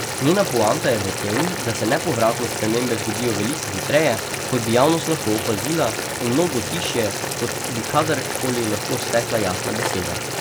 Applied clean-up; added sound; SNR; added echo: none; Boiling; 4 dB; none.